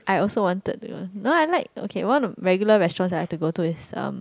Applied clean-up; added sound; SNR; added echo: none; none; none; none.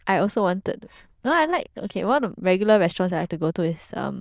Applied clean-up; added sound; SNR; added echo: neural diffusion model UNIVERSE++.